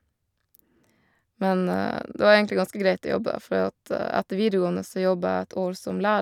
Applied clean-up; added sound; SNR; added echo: none; none; none; none.